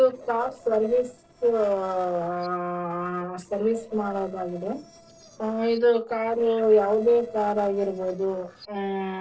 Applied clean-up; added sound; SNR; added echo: neural separator model SepFormer DNS4.